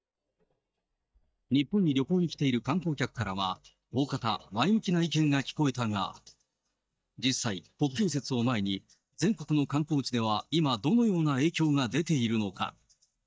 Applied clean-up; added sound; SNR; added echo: neural mask model DeepFilterNet 3.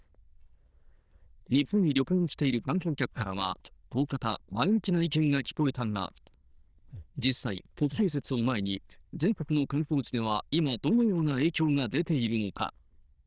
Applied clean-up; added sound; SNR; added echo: neural diffusion model UNIVERSE++.